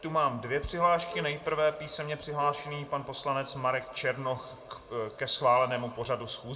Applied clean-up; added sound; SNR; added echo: none; Bowed string instrument; 15 dB; reverberation time 1.2 s.